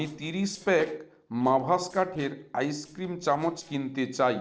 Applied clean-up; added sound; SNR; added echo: neural separator model SepFormer DNS4.